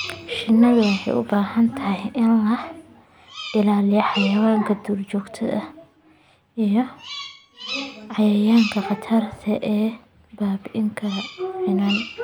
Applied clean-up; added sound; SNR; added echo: none; Bird vocalization, bird call, bird song; 16 dB; none.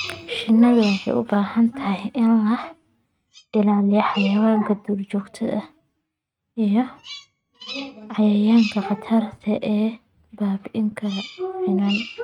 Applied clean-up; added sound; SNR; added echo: neural mask model RNNoise.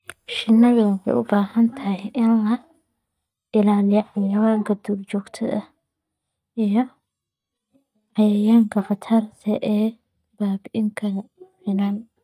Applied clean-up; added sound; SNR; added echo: neural mask model DeepFilterNet 3.